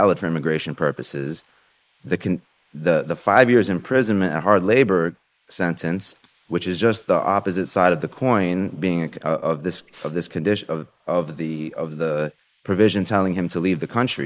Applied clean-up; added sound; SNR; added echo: neural mask model Resemble Enhance denoiser.